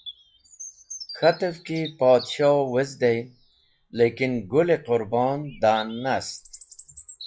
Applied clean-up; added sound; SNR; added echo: classical method log-MMSE.